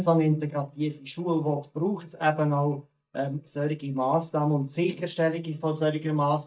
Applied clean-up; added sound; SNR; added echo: neural mask model DeepFilterNet 3.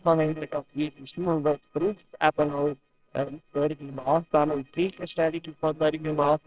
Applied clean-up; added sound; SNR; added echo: neural separator model SepFormer WHAMR!.